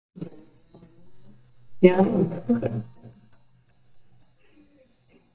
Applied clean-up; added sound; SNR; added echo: neural mask model DeepFilterNet 3.